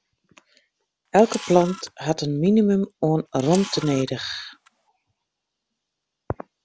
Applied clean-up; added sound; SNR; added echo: none; Camera; 16 dB; none.